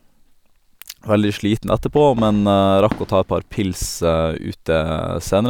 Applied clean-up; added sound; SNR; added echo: none; Fireworks; 17 dB; none.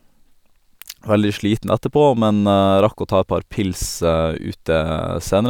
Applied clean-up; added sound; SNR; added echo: none; none; none; none.